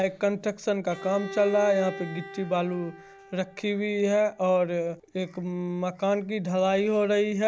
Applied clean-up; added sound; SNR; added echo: none; Bowed string instrument; 17 dB; none.